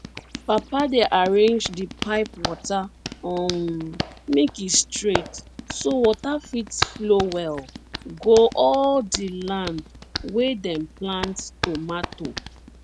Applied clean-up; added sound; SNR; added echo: none; Hands; 11 dB; none.